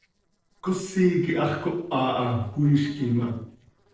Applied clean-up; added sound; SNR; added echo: neural separator model SepFormer DNS4.